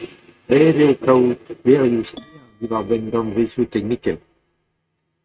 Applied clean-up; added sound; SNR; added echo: neural mask model RNNoise.